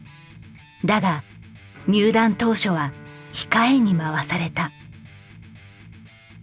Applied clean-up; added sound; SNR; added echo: none; Bowed string instrument + Electric guitar; 18 dB; none.